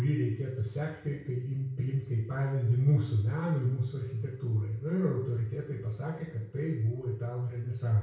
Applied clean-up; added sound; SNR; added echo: none; none; none; reverberation time 0.6 s.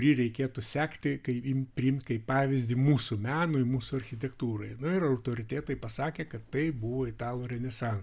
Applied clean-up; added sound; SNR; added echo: none; none; none; none.